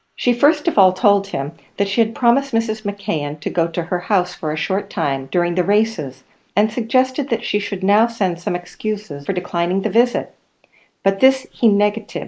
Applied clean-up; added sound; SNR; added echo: neural mask model Resemble Enhance denoiser.